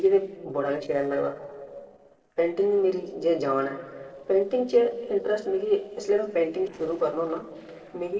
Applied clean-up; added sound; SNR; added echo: neural separator model SepFormer DNS4.